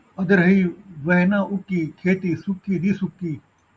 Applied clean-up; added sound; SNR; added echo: none; none; none; none.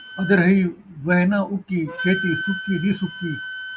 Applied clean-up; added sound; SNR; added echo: none; Wind instrument, woodwind instrument; 10 dB; none.